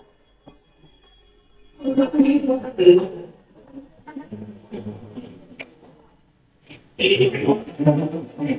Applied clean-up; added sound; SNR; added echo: neural mask model DeepFilterNet 3.